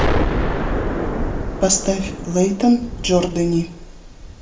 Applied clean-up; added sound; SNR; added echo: none; Explosion; 2 dB; reverberation time 0.4 s.